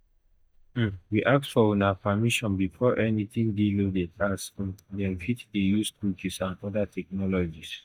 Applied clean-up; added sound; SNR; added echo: neural mask model DeepFilterNet 3.